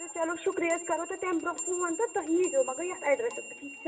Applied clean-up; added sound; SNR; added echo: none; Clock; 10 dB; reverberation time 1.7 s.